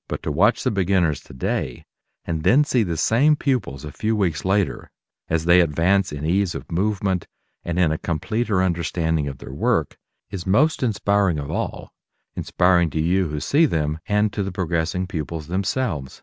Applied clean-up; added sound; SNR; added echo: none; none; none; none.